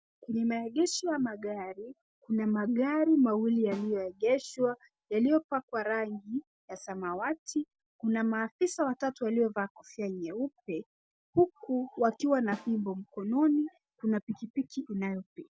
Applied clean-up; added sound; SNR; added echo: none; Snare drum; 20 dB; none.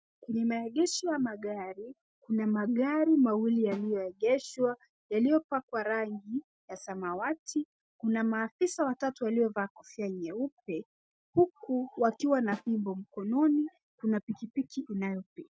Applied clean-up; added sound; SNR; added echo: neural mask model RNNoise.